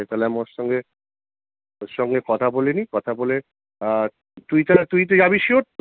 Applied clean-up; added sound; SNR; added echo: none; none; none; none.